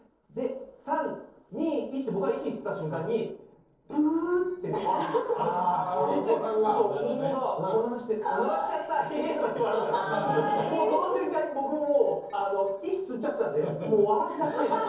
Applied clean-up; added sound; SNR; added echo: neural separator model SepFormer DNS4.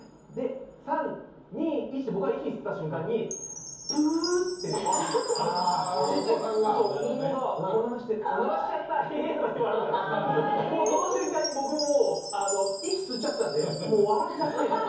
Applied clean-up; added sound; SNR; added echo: none; Chime; 13 dB; reverberation time 0.6 s.